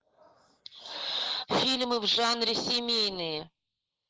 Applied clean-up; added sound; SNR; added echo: neural mask model Resemble Enhance denoiser.